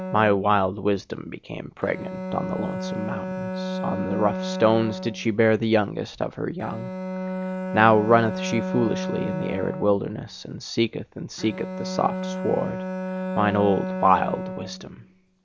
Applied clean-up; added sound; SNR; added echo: none; Bowed string instrument; 6 dB; none.